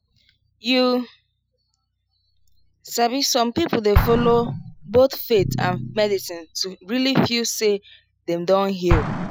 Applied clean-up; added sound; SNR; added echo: classical method Wiener filter.